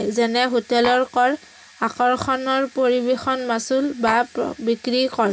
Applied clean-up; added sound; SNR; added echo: none; Tap; 10 dB; reverberation time 0.3 s.